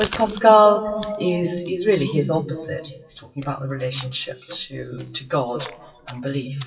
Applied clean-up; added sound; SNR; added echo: classical method WPE with log-MMSE.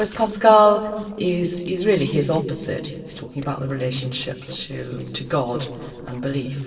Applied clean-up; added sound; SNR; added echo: neural separator model SepFormer DNS4.